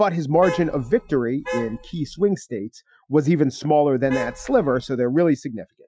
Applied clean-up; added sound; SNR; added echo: classical method Wiener filter.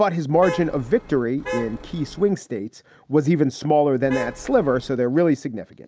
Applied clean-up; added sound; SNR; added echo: none; Traffic noise, roadway noise / Vehicle horn, car horn, honking; 11 dB; none.